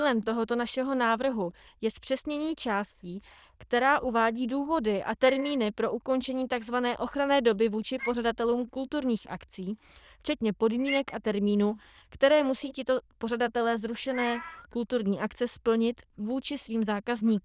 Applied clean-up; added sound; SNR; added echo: neural diffusion model UNIVERSE++.